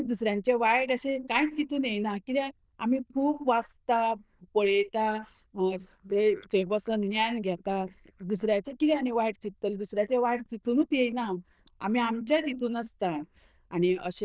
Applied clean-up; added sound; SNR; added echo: neural diffusion model UNIVERSE++.